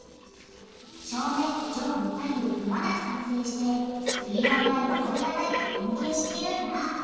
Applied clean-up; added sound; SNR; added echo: neural separator model SepFormer DNS4.